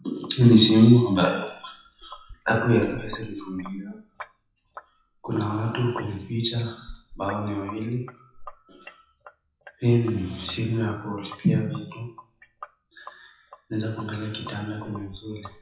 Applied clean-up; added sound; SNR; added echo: classical method WPE with log-MMSE.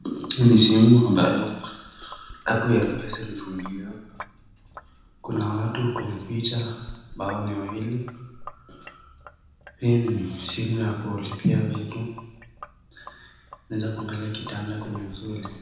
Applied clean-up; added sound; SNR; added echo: none; Sink (filling or washing); 20 dB; reverberation time 1.0 s.